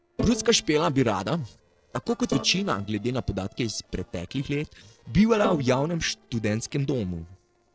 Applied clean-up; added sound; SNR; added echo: neural separator model SepFormer DNS4.